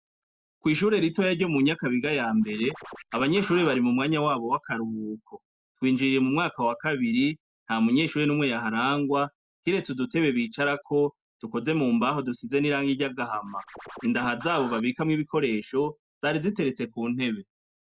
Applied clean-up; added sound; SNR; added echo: none; Scratching (performance technique); 15 dB; none.